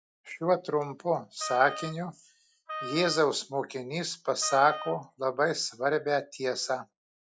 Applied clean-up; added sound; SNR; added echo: classical method log-MMSE.